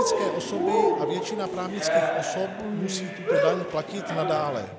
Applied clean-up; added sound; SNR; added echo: none; Cheering; -4 dB; none.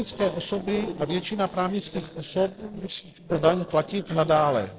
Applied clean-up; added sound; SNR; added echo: neural separator model SepFormer DNS4.